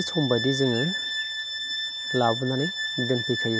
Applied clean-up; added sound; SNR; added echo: none; Bowed string instrument; 3 dB; none.